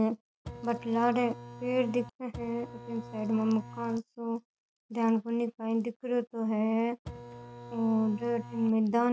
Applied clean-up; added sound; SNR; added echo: none; Printer; 14 dB; none.